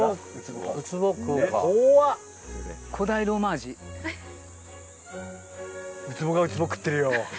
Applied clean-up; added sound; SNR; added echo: none; none; none; none.